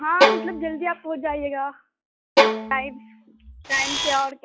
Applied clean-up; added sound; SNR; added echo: classical method log-MMSE.